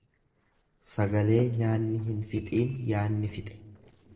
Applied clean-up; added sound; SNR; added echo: neural separator model SepFormer DNS4.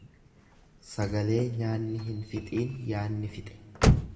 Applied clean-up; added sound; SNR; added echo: none; Slam / Car; 0 dB; reverberation time 1.4 s.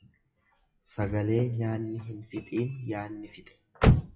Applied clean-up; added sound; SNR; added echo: classical method WPE with log-MMSE.